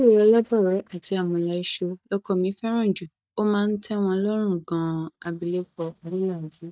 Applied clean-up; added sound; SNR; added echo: neural mask model DeepFilterNet 3.